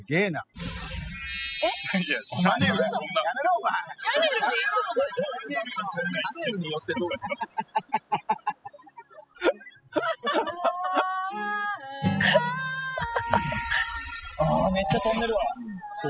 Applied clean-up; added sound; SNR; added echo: classical method spectral subtraction.